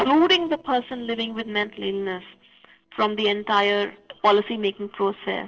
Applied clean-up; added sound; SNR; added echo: neural separator model SepFormer DNS4.